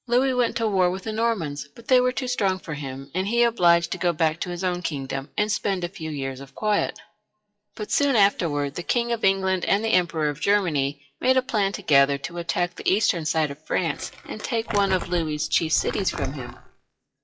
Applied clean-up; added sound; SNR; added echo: classical method WPE with log-MMSE.